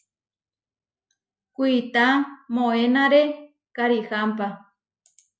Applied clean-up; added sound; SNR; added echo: none; none; none; none.